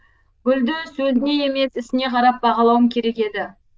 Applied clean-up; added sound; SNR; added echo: neural diffusion model UNIVERSE++.